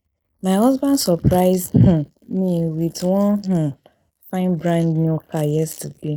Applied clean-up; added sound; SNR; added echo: neural mask model Resemble Enhance denoiser.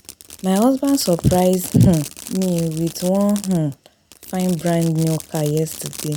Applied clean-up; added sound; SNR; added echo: none; Fireworks; 17 dB; none.